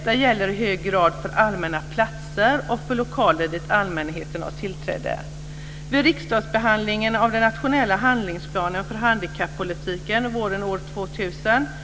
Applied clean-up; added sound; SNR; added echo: none; none; none; none.